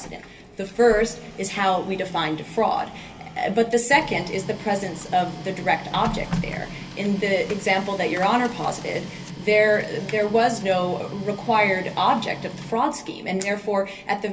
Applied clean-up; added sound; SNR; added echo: none; Printer; 13 dB; reverberation time 0.3 s.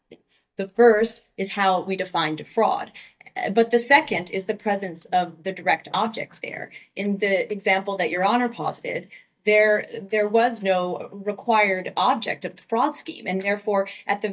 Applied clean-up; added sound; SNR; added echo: neural mask model DeepFilterNet 3.